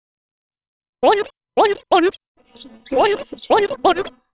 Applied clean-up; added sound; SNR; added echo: neural separator model SepFormer WHAMR!.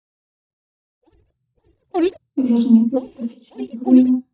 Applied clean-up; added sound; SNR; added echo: neural mask model DeepFilterNet 3.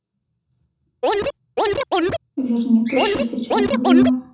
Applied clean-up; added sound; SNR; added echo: none; Scratching (performance technique); -1 dB; reverberation time 0.6 s.